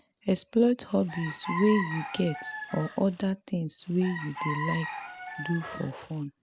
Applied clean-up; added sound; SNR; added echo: none; Chicken, rooster; 9 dB; none.